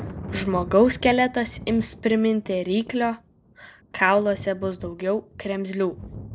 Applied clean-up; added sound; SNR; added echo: none; Thunder; 15 dB; none.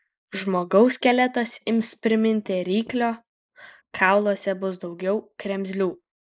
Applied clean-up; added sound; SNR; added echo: neural mask model Resemble Enhance denoiser.